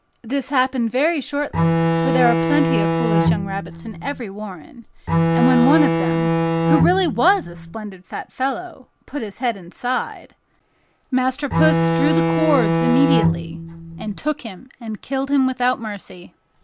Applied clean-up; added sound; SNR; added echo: none; Bowed string instrument; -3 dB; none.